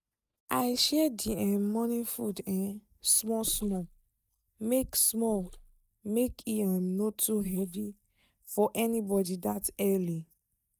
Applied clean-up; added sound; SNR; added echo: neural mask model DeepFilterNet 3.